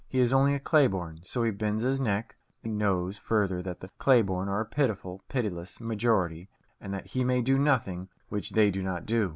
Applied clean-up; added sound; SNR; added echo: none; none; none; none.